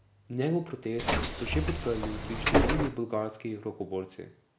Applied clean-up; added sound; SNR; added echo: none; Bus; -5 dB; none.